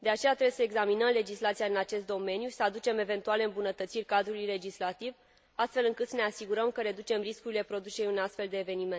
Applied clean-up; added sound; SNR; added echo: none; none; none; none.